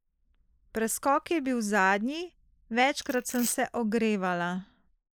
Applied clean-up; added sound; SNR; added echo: neural mask model Resemble Enhance denoiser.